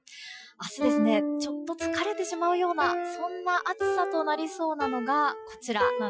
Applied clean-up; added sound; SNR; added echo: classical method Wiener filter.